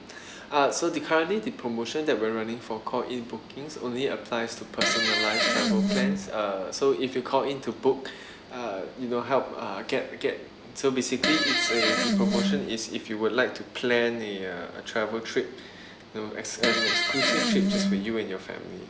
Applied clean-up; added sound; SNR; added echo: none; Fart; -4 dB; none.